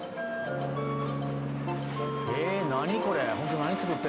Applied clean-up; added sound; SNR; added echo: none; Bowed string instrument; 6 dB; none.